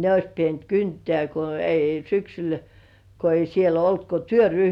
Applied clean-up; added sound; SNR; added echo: none; none; none; none.